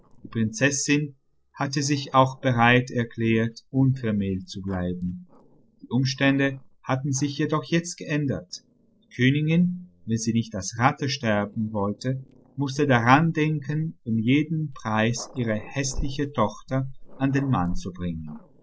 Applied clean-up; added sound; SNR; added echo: neural separator model SepFormer DNS4.